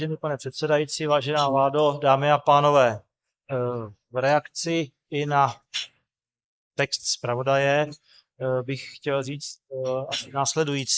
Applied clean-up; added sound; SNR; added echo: neural mask model Resemble Enhance denoiser.